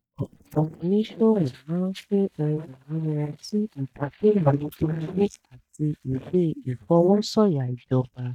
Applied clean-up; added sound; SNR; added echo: neural mask model DeepFilterNet 3.